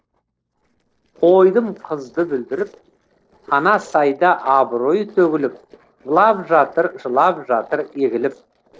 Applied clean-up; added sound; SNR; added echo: neural separator model SepFormer DNS4.